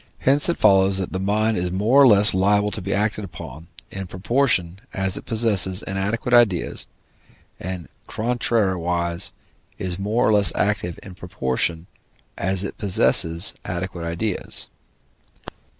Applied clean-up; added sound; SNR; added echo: none; none; none; none.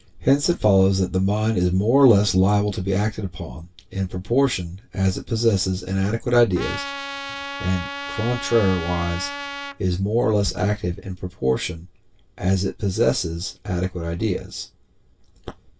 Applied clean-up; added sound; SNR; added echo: none; Trumpet; 9 dB; reverberation time 0.1 s.